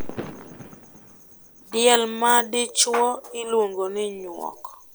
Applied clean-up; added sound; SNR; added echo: none; Fireworks; 16 dB; none.